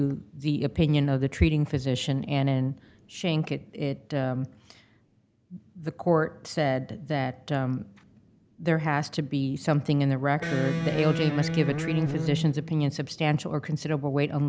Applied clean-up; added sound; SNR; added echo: none; Electric guitar; 3 dB; none.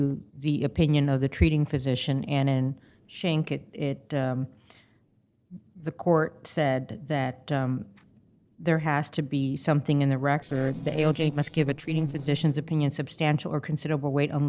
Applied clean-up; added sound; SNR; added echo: neural separator model SepFormer DNS4.